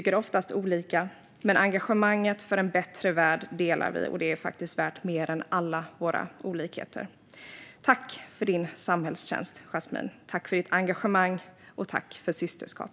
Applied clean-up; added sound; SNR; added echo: none; none; none; none.